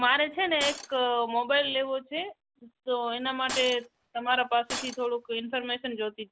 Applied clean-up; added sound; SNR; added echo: none; Shatter; 11 dB; none.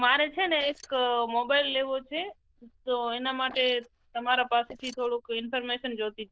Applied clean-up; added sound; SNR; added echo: neural diffusion model UNIVERSE++.